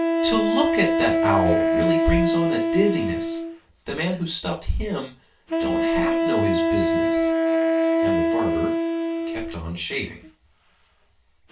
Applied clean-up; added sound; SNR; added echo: none; Wind instrument, woodwind instrument; -4 dB; reverberation time 0.3 s.